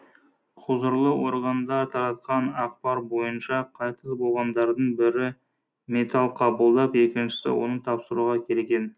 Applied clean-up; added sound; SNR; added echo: none; none; none; none.